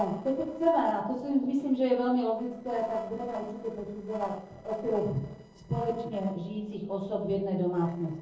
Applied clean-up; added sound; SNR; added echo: neural separator model SepFormer DNS4.